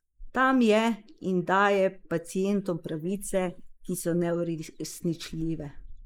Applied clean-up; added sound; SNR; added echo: neural mask model Resemble Enhance denoiser.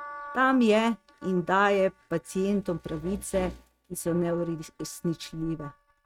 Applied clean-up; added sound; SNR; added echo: neural mask model RNNoise.